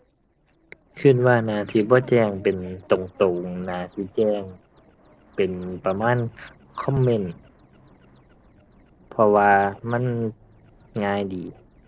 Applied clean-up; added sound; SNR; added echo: neural separator model SepFormer DNS4.